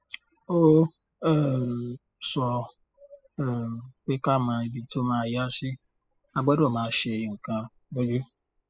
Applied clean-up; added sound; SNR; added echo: classical method spectral subtraction.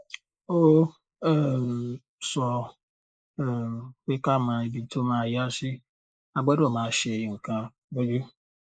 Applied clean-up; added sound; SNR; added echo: neural mask model Resemble Enhance denoiser.